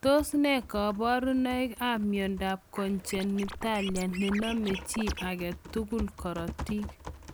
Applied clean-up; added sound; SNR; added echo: none; Typing + Scratching (performance technique); 11 dB; none.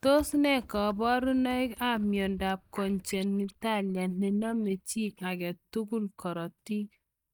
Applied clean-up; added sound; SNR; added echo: neural mask model DeepFilterNet 3.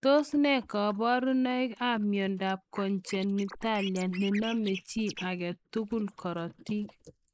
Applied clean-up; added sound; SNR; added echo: neural mask model Resemble Enhance denoiser.